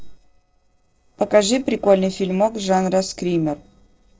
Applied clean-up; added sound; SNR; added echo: neural separator model SepFormer DNS4.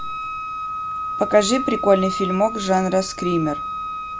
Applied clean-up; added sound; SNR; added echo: none; Wind instrument, woodwind instrument; 6 dB; none.